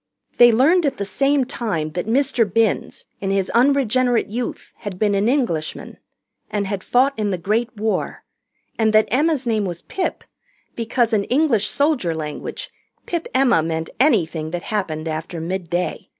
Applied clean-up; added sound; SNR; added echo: none; none; none; none.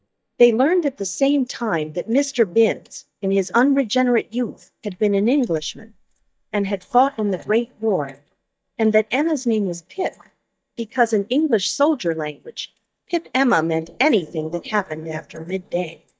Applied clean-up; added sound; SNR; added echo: neural mask model DeepFilterNet 3.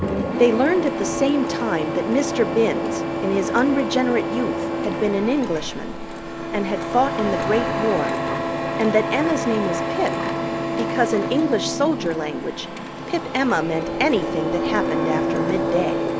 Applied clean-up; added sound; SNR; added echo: none; Printer; 1 dB; none.